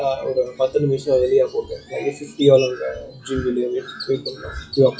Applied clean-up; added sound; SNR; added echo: classical method WPE with log-MMSE.